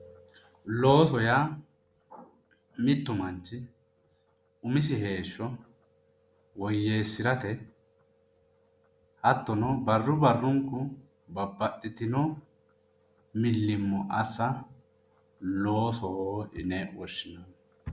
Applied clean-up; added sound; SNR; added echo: none; none; none; none.